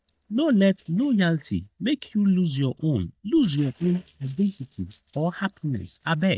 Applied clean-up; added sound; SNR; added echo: neural mask model DeepFilterNet 3.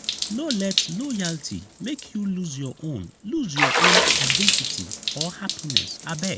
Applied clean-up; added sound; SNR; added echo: none; Water / Splash, splatter; -4 dB; none.